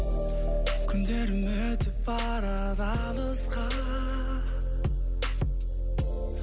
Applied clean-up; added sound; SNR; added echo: none; none; none; none.